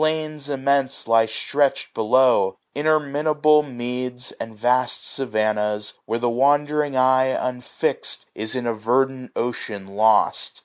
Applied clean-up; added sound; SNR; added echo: none; none; none; none.